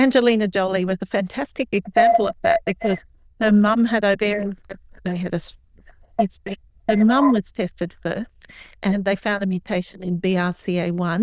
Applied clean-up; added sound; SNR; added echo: neural diffusion model UNIVERSE++.